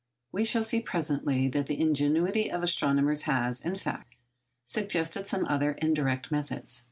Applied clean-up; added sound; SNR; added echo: none; none; none; none.